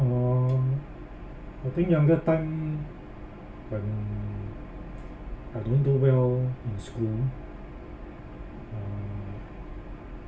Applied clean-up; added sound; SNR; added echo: none; none; none; reverberation time 0.2 s.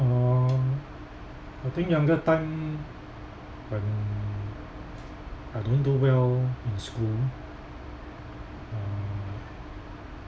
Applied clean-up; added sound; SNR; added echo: none; none; none; none.